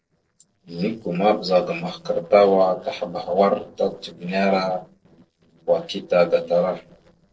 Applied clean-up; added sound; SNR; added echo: neural separator model SepFormer DNS4.